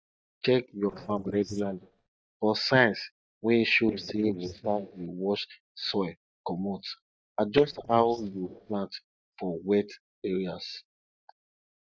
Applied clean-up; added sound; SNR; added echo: neural mask model DeepFilterNet 3.